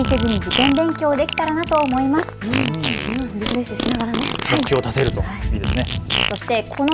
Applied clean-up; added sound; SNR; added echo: none; Fart; 4 dB; none.